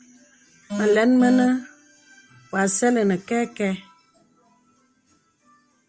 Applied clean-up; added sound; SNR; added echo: none; none; none; none.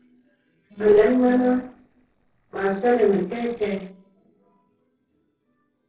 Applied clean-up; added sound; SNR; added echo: neural separator model SepFormer DNS4.